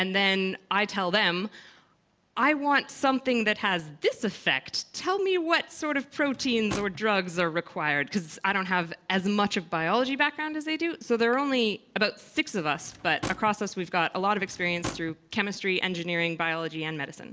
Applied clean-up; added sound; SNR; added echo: none; Drawer open or close / Wood; 14 dB; none.